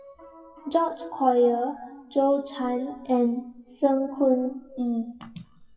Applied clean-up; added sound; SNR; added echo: classical method WPE with log-MMSE.